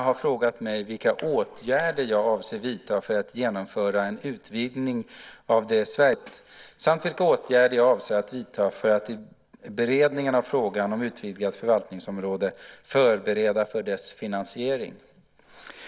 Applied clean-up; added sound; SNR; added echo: none; none; none; none.